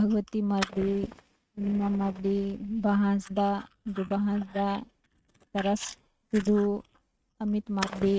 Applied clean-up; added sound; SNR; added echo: neural mask model RNNoise.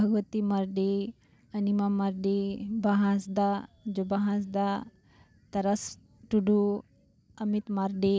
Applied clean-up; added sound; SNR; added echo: none; none; none; none.